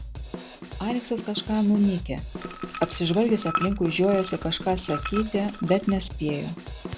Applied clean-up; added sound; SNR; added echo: none; Drum kit + Liquid; 12 dB; none.